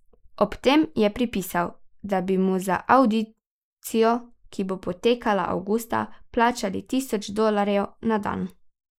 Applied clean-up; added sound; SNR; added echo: neural mask model Resemble Enhance denoiser.